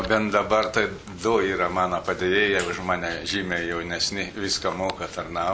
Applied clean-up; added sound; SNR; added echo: none; none; none; none.